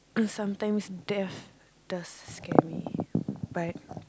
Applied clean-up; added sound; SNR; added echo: none; none; none; none.